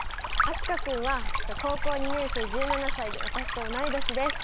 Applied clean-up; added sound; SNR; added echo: none; Stream; -4 dB; none.